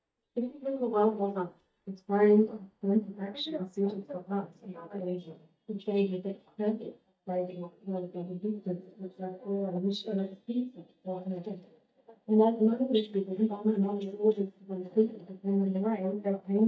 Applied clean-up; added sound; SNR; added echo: neural mask model DeepFilterNet 3.